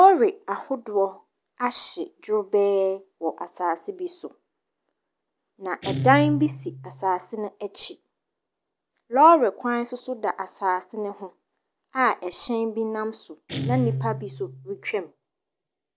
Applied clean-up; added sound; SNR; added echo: none; Guitar; 12 dB; none.